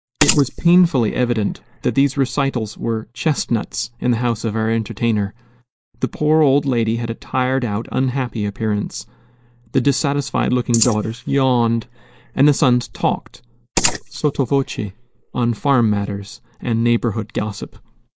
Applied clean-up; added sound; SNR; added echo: neural mask model Resemble Enhance denoiser.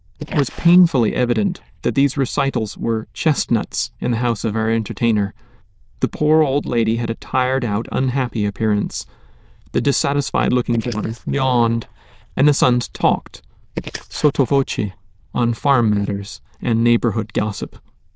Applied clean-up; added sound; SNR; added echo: neural diffusion model UNIVERSE++.